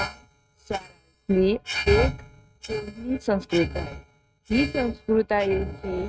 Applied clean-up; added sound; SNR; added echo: neural mask model RNNoise.